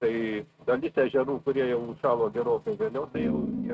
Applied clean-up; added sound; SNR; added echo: neural mask model RNNoise.